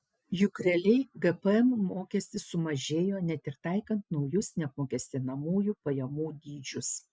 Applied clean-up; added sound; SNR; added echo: none; none; none; none.